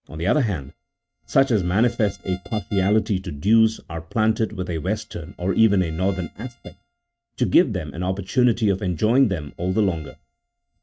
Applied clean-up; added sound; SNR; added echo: neural mask model RNNoise.